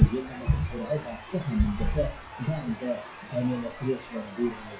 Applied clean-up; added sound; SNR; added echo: classical method WPE with log-MMSE.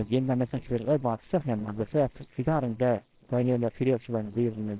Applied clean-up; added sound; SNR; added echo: neural separator model SepFormer WHAMR!.